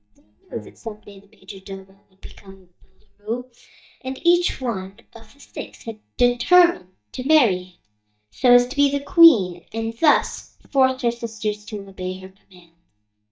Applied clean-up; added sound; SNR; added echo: neural mask model DeepFilterNet 3.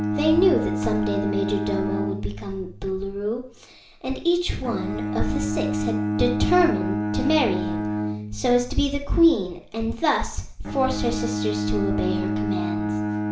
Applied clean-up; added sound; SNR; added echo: none; Bowed string instrument; 2 dB; reverberation time 0.5 s.